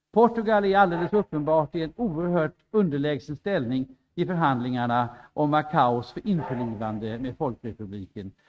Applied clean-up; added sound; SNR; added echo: neural mask model RNNoise.